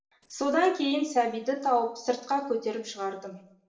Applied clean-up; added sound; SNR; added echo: neural separator model SepFormer DNS4.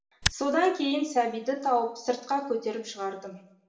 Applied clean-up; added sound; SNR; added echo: none; Tick; 3 dB; reverberation time 0.7 s.